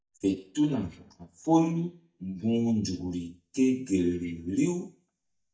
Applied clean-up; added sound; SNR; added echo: neural mask model DeepFilterNet 3.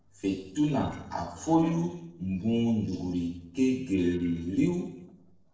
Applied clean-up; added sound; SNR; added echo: neural separator model SepFormer DNS4.